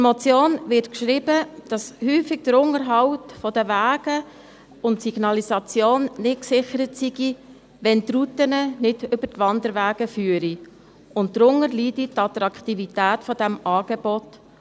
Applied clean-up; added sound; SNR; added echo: none; none; none; none.